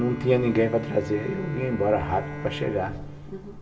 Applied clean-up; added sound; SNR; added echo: none; Bowed string instrument; 10 dB; reverberation time 1.4 s.